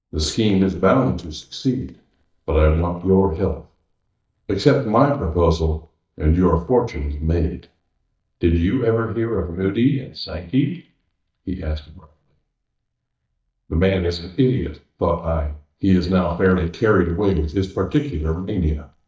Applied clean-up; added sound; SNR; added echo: neural mask model DeepFilterNet 3.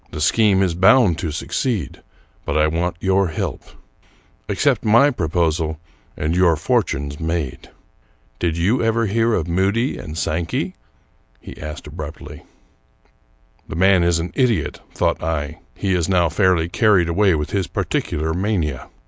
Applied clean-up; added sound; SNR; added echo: none; none; none; none.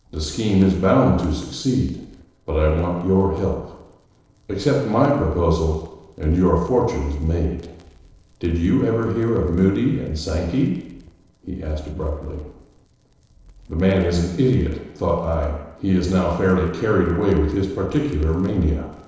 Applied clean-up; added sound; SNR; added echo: neural separator model SepFormer DNS4.